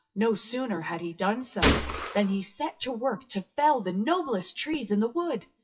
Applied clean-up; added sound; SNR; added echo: classical method WPE with log-MMSE.